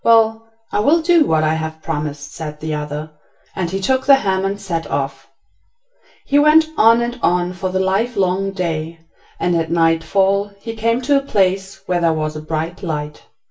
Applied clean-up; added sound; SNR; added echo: none; none; none; reverberation time 0.2 s.